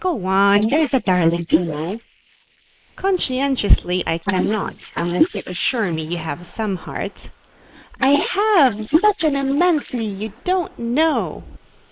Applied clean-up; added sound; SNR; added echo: neural mask model Resemble Enhance denoiser.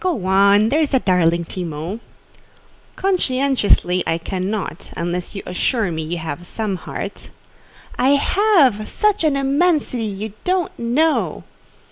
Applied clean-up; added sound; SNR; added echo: none; none; none; none.